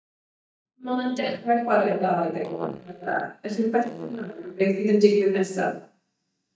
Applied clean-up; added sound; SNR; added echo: neural mask model DeepFilterNet 3.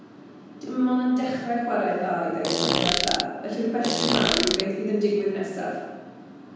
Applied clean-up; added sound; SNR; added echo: none; Fart; 0 dB; reverberation time 1.2 s.